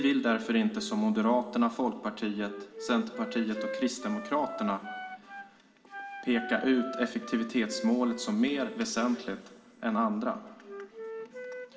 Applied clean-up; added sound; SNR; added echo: none; Wind instrument, woodwind instrument; 12 dB; reverberation time 2.6 s.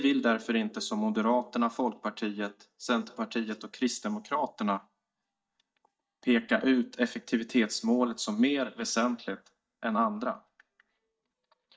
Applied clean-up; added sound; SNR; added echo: neural mask model DeepFilterNet 3.